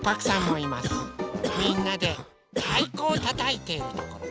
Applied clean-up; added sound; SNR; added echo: none; Cough; 4 dB; none.